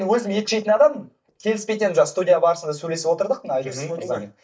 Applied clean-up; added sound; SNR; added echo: neural mask model DeepFilterNet 3.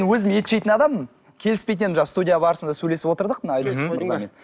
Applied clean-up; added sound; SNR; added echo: none; none; none; none.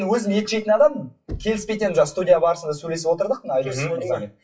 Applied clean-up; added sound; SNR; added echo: classical method WPE with log-MMSE.